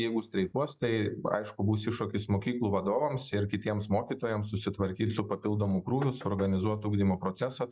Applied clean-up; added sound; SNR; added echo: classical method log-MMSE.